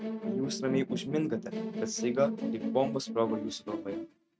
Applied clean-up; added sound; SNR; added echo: neural mask model RNNoise.